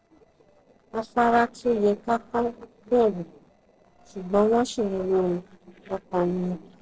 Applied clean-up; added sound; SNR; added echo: neural separator model SepFormer DNS4.